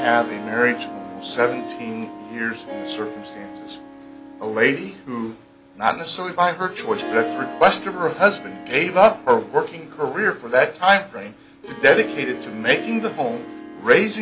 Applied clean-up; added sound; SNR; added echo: none; Harp; 13 dB; none.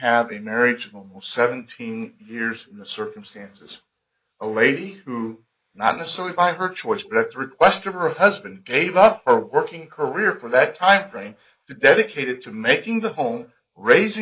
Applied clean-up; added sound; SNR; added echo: neural mask model Resemble Enhance denoiser.